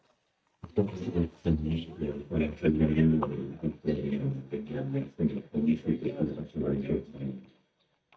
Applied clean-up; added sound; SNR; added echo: neural mask model DeepFilterNet 3.